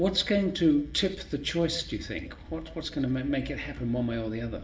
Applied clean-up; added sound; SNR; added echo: none; none; none; reverberation time 0.6 s.